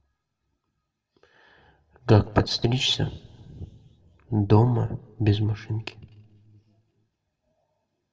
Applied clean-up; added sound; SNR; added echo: none; none; none; reverberation time 1.0 s.